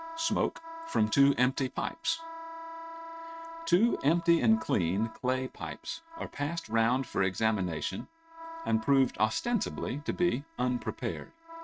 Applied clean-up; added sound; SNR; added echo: neural mask model RNNoise.